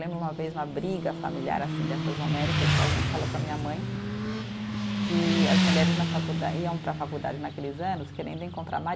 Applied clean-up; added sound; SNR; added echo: none; Motorcycle; -4 dB; none.